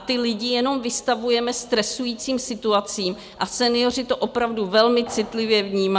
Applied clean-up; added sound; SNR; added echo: none; none; none; none.